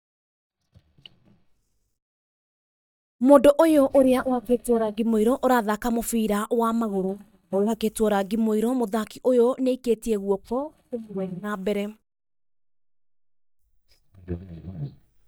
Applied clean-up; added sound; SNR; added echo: neural mask model DeepFilterNet 3.